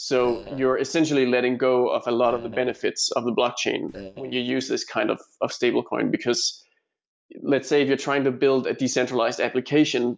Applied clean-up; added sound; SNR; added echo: neural mask model DeepFilterNet 3.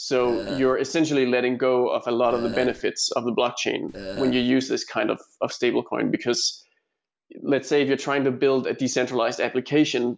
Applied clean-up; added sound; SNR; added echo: none; Burping, eructation; 10 dB; none.